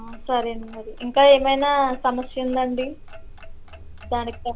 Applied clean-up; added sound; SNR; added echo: none; Clock; 14 dB; none.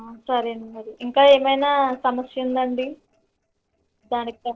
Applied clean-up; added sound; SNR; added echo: neural separator model SepFormer DNS4.